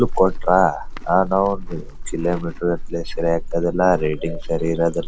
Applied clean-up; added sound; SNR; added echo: none; Livestock, farm animals, working animals; 6 dB; none.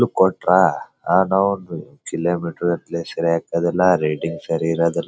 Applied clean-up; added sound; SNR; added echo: none; none; none; none.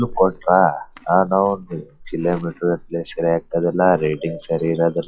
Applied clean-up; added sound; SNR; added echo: classical method log-MMSE.